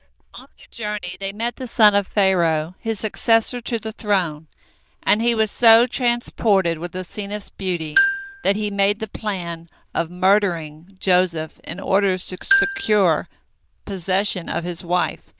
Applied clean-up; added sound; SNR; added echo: neural diffusion model UNIVERSE++.